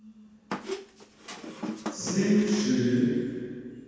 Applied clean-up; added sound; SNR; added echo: none; Squeak; 9 dB; reverberation time 2.1 s.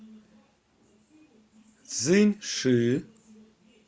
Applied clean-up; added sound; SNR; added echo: none; none; none; none.